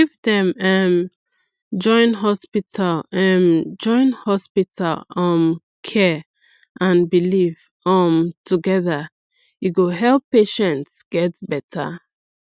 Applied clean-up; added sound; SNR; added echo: none; none; none; none.